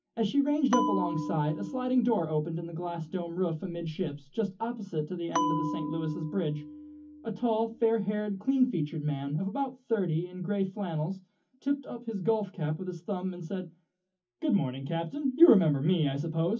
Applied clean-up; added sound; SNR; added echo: none; Bell; 6 dB; reverberation time 0.3 s.